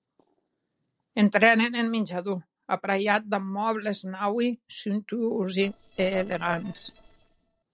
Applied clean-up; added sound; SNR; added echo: neural separator model SepFormer DNS4.